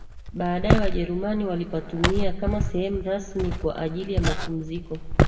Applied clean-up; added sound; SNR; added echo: none; Walk, footsteps; -2 dB; reverberation time 1.6 s.